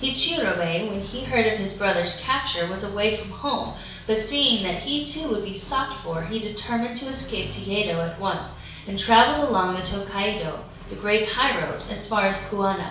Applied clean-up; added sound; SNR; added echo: none; Accelerating, revving, vroom; 15 dB; reverberation time 0.6 s.